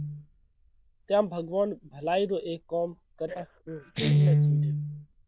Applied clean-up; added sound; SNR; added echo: neural diffusion model UNIVERSE++.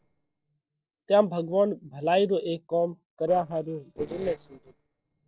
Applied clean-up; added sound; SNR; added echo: neural separator model SepFormer DNS4.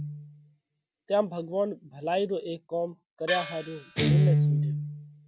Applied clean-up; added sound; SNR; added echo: none; Gong + Guitar; -3 dB; none.